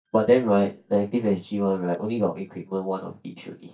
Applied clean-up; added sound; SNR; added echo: neural mask model DeepFilterNet 3.